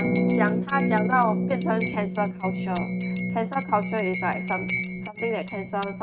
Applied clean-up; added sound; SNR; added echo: neural mask model RNNoise.